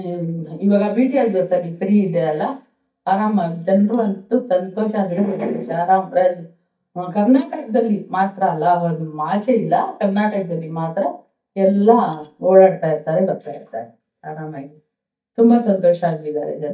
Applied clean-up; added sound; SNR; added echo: neural mask model DeepFilterNet 3.